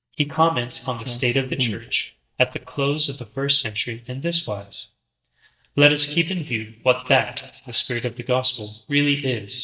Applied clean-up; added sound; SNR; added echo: neural mask model DeepFilterNet 3.